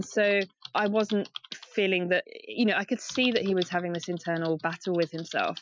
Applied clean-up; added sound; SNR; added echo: classical method Wiener filter.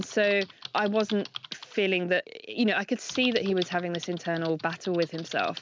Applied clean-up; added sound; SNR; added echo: none; Typing; 15 dB; none.